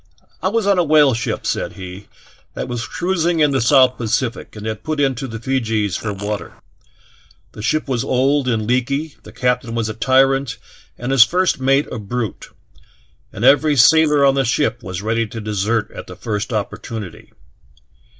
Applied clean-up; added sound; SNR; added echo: neural mask model Resemble Enhance denoiser.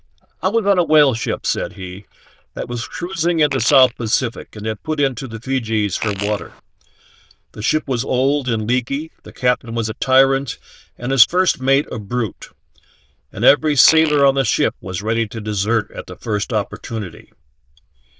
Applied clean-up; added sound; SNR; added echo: neural diffusion model UNIVERSE++.